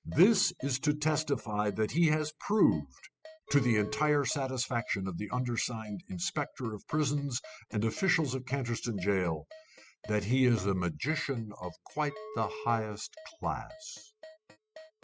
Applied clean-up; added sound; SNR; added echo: classical method spectral subtraction.